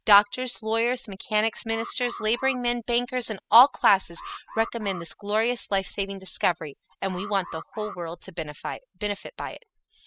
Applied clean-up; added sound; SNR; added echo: classical method spectral subtraction.